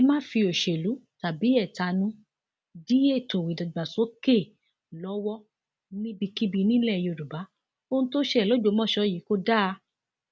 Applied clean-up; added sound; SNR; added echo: none; none; none; none.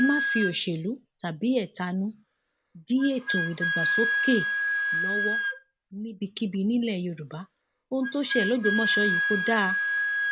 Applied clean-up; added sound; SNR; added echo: none; Wind instrument, woodwind instrument; 1 dB; none.